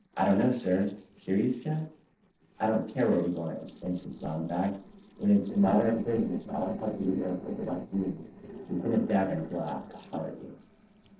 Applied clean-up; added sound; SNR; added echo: neural separator model SepFormer DNS4.